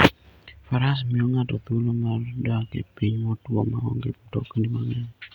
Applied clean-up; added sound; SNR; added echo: none; none; none; none.